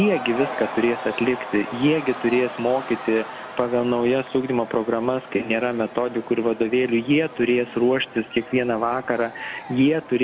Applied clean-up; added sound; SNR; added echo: none; Crowd / Cheering; 13 dB; none.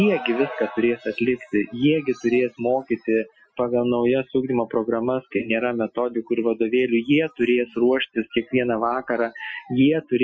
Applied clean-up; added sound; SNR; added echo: classical method Wiener filter.